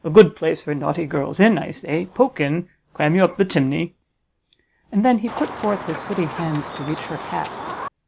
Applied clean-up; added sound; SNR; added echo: none; Chicken, rooster; 10 dB; none.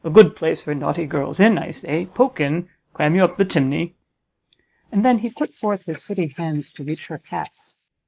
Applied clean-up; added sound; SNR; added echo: neural mask model Resemble Enhance denoiser.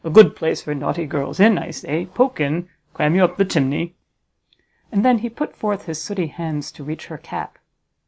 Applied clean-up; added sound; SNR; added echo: none; none; none; none.